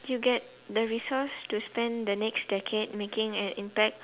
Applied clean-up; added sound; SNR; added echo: none; none; none; none.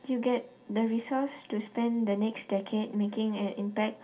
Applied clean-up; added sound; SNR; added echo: none; none; none; reverberation time 0.3 s.